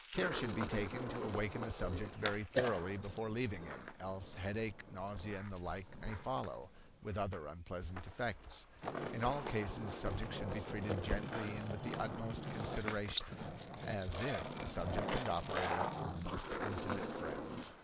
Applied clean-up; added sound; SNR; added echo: neural mask model Resemble Enhance denoiser.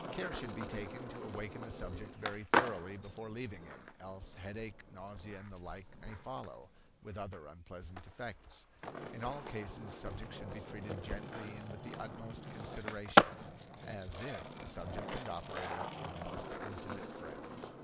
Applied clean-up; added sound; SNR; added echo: none; Skateboard; -5 dB; none.